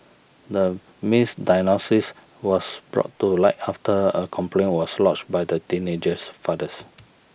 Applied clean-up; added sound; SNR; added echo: none; none; none; none.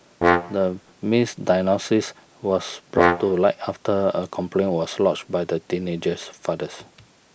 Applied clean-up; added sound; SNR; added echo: none; Brass instrument; 1 dB; none.